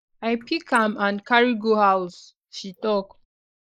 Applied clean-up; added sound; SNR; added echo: neural mask model Resemble Enhance denoiser.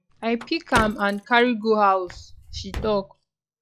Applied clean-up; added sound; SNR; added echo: classical method log-MMSE.